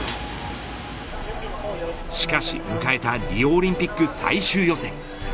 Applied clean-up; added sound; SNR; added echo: none; none; none; none.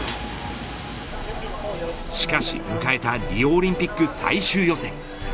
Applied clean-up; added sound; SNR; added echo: none; Dishes, pots, and pans; 19 dB; none.